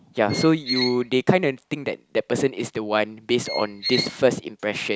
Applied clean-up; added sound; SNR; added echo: none; Squeak; 7 dB; none.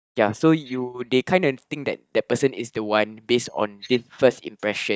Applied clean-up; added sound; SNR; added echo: neural mask model DeepFilterNet 3.